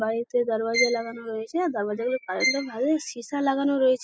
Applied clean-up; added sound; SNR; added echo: classical method spectral subtraction.